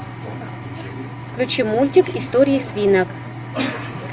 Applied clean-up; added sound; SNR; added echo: none; none; none; none.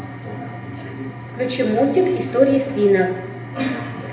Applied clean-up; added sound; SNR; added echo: none; none; none; reverberation time 0.8 s.